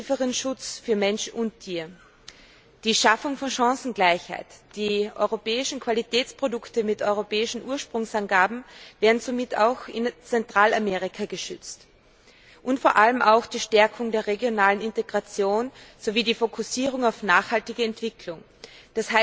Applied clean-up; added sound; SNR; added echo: none; none; none; none.